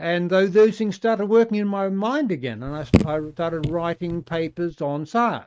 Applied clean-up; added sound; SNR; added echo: neural mask model RNNoise.